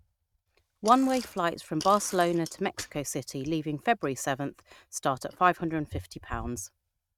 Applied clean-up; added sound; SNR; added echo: neural mask model RNNoise.